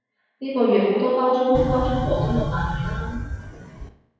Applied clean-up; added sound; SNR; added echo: classical method WPE with log-MMSE.